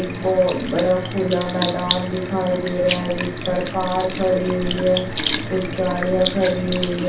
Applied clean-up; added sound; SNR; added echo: none; Sink (filling or washing) / Liquid; 7 dB; reverberation time 0.7 s.